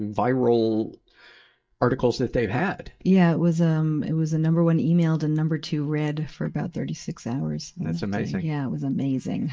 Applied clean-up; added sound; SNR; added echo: neural mask model DeepFilterNet 3.